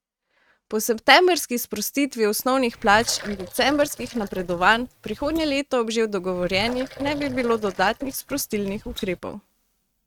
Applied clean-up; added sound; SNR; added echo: neural mask model RNNoise.